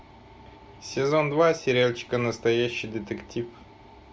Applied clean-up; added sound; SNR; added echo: none; none; none; none.